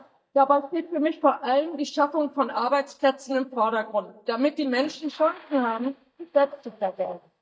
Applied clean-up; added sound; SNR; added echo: neural mask model DeepFilterNet 3.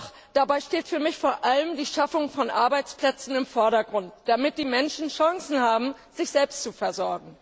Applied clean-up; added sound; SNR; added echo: none; none; none; none.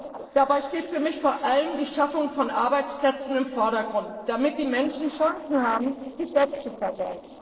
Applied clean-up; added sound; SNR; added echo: neural separator model SepFormer DNS4.